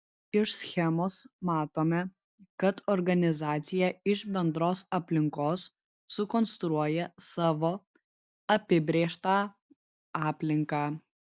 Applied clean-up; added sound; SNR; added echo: none; none; none; none.